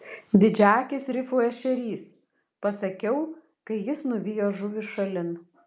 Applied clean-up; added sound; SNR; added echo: none; none; none; none.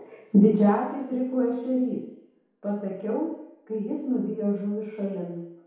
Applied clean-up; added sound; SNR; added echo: none; none; none; reverberation time 2.0 s.